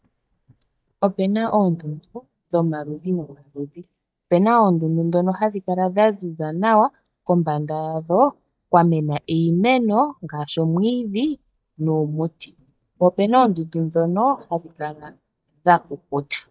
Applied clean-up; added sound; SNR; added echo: neural mask model DeepFilterNet 3.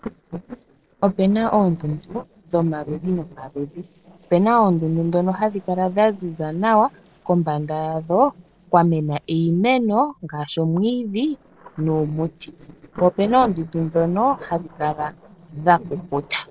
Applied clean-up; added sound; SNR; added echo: neural separator model SepFormer DNS4.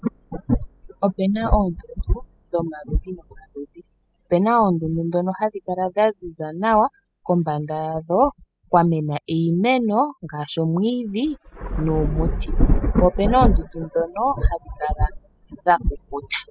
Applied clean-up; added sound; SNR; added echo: classical method spectral subtraction.